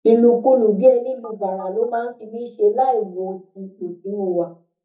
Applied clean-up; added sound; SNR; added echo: neural mask model DeepFilterNet 3.